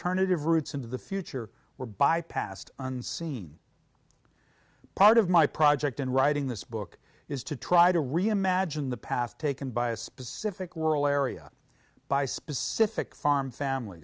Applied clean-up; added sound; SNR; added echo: none; none; none; none.